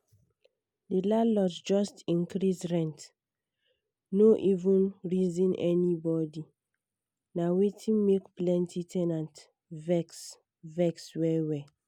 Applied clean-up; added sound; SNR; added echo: none; none; none; none.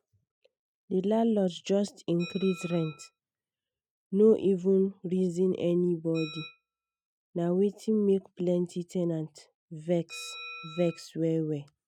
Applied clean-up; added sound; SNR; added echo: neural mask model RNNoise.